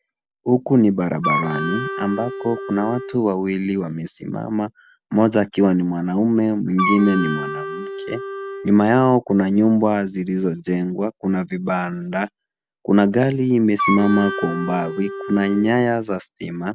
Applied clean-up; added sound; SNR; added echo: none; Wind instrument, woodwind instrument; 7 dB; none.